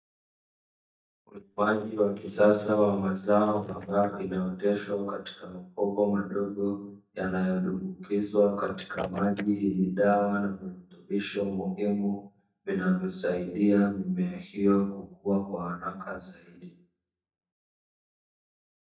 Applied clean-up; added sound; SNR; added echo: neural mask model DeepFilterNet 3.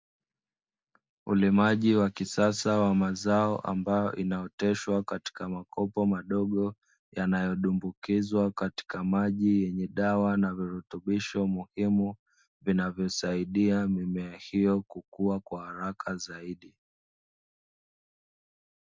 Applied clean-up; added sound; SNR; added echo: none; none; none; none.